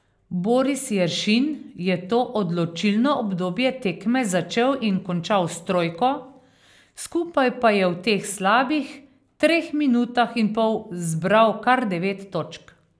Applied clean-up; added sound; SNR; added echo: none; none; none; none.